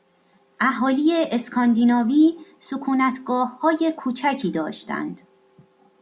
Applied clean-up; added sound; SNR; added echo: none; none; none; none.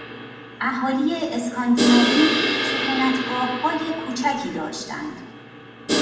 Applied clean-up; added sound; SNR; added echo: none; Crash cymbal; 3 dB; reverberation time 0.9 s.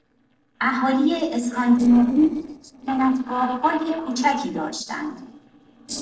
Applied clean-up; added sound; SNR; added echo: neural separator model SepFormer DNS4.